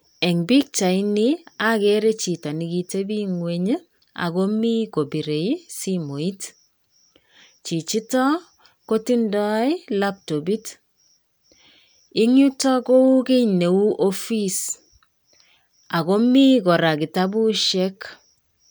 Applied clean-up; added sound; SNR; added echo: none; none; none; none.